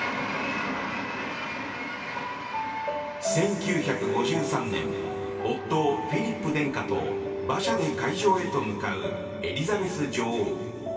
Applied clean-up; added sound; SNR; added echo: none; none; none; reverberation time 2.6 s.